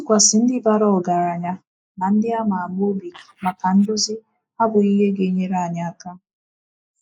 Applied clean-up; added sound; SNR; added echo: neural mask model Resemble Enhance denoiser.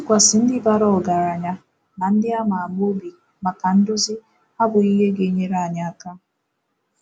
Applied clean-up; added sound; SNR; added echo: none; none; none; none.